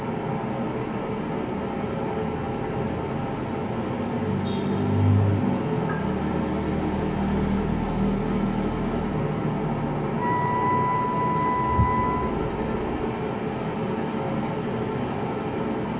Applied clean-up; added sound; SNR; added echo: none; Wind instrument, woodwind instrument; 2 dB; reverberation time 0.8 s.